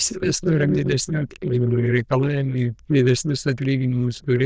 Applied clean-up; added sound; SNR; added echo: neural diffusion model UNIVERSE++.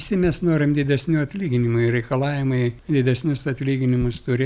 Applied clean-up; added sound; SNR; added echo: none; none; none; none.